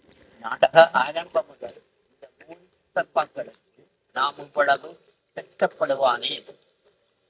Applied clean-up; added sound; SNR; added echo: neural mask model DeepFilterNet 3.